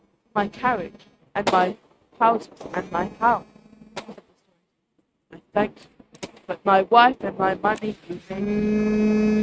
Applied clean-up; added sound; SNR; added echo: neural mask model RNNoise.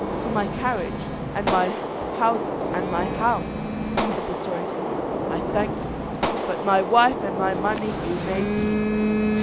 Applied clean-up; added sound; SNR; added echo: none; Gunshot, gunfire + Telephone; -1 dB; none.